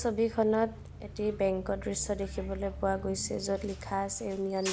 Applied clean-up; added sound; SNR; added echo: none; Bus; 11 dB; none.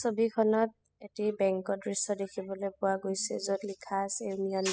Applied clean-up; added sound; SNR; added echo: classical method spectral subtraction.